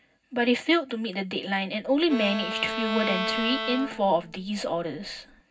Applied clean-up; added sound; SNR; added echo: none; Bowed string instrument; 6 dB; reverberation time 0.4 s.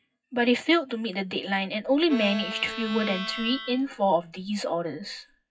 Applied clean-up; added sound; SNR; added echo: classical method WPE with log-MMSE.